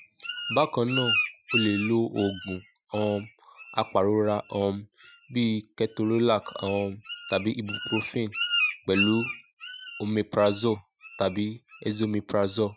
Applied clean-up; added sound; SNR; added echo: classical method Wiener filter.